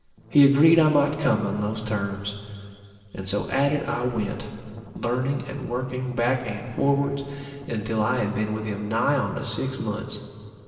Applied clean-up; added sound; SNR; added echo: neural separator model SepFormer DNS4.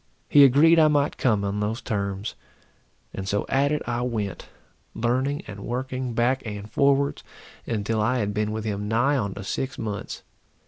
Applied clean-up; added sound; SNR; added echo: none; none; none; none.